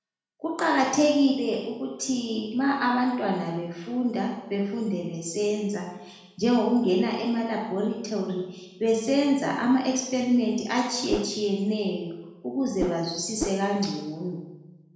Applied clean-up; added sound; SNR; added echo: none; Whoosh, swoosh, swish; 7 dB; reverberation time 1.0 s.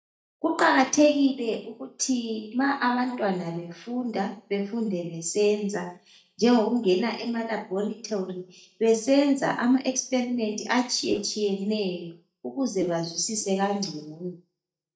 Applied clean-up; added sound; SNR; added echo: neural mask model DeepFilterNet 3.